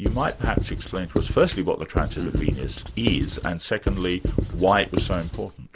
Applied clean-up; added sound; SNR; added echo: none; Writing; 2 dB; none.